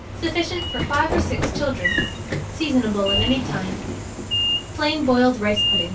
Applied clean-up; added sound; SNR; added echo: none; Sliding door / Train; 1 dB; reverberation time 0.1 s.